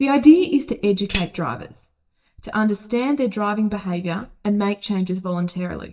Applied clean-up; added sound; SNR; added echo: neural mask model DeepFilterNet 3.